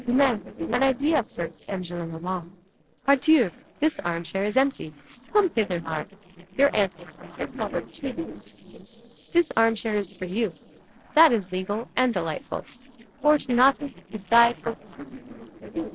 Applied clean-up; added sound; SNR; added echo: neural separator model SepFormer DNS4.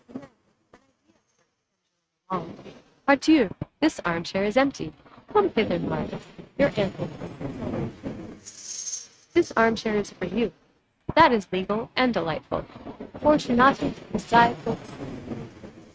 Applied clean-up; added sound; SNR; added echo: neural mask model RNNoise.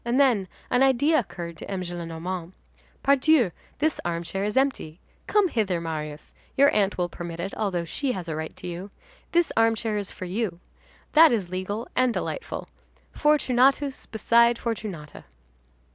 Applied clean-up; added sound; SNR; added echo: none; none; none; none.